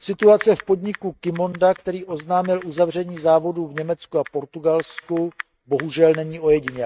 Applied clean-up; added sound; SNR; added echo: neural mask model RNNoise.